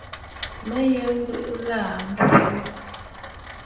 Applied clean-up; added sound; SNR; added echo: none; Rain; 13 dB; reverberation time 0.8 s.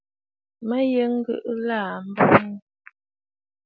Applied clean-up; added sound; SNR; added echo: none; none; none; none.